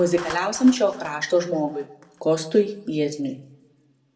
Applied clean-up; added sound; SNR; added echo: none; Clapping; 20 dB; reverberation time 0.6 s.